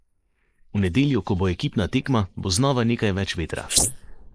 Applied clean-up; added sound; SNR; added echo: neural mask model Resemble Enhance denoiser.